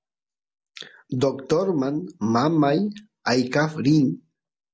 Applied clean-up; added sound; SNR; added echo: none; none; none; none.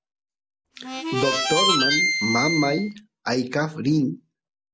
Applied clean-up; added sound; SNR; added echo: none; Harmonica; -2 dB; none.